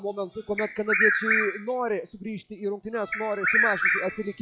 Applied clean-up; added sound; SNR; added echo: classical method log-MMSE.